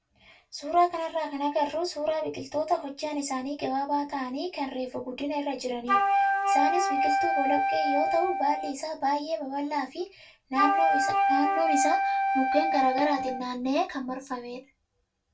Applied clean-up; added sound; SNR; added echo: none; Wind instrument, woodwind instrument; -4 dB; reverberation time 0.2 s.